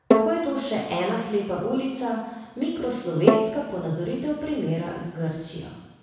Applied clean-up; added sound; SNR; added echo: none; Bowed string instrument; 1 dB; reverberation time 1.0 s.